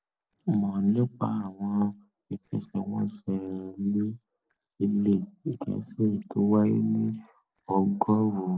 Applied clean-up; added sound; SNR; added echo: neural separator model SepFormer DNS4.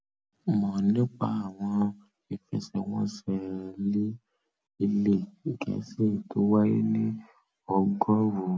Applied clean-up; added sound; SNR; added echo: none; none; none; none.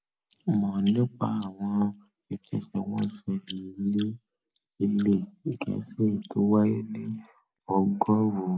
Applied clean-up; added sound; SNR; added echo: neural mask model Resemble Enhance denoiser.